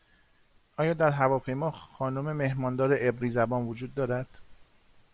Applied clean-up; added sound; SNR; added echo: none; none; none; none.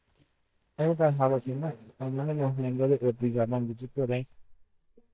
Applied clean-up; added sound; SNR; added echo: neural mask model DeepFilterNet 3.